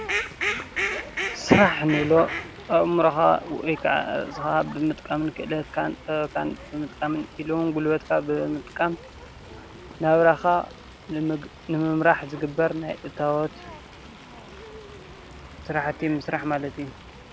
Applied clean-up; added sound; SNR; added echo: none; Fowl; 11 dB; none.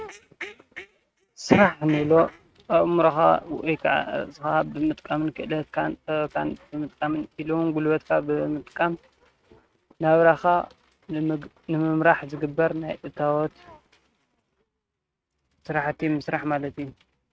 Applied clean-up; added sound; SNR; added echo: neural mask model RNNoise.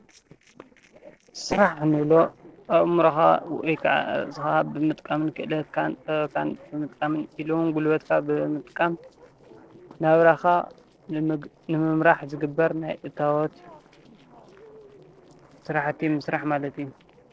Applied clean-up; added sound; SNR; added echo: neural separator model SepFormer DNS4.